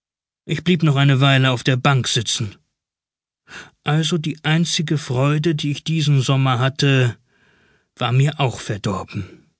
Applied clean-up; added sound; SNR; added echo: none; none; none; none.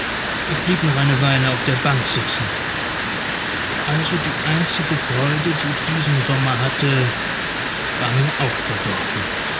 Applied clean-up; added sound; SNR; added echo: none; Water; 0 dB; none.